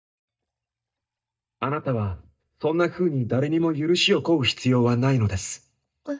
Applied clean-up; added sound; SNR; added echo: neural mask model DeepFilterNet 3.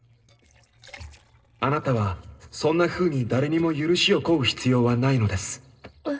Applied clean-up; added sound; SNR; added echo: neural separator model SepFormer DNS4.